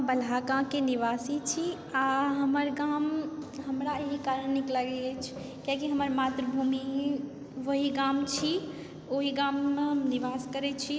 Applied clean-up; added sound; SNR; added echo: none; none; none; none.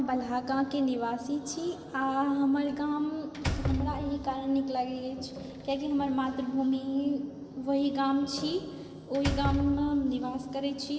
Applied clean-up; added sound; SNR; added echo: none; Slam; 10 dB; reverberation time 2.7 s.